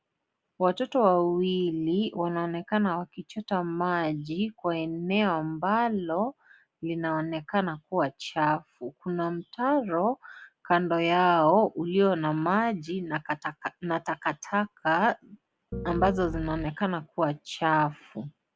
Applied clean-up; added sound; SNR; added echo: none; Piano; 7 dB; none.